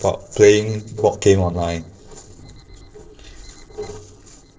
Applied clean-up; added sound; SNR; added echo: neural separator model SepFormer DNS4.